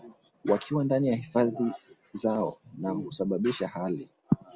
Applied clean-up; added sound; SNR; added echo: none; none; none; none.